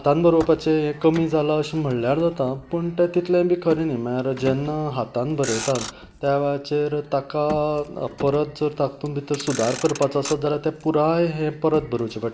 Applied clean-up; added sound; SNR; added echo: none; Motor vehicle (road); 17 dB; none.